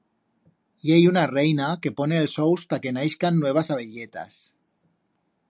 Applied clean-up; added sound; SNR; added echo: none; none; none; none.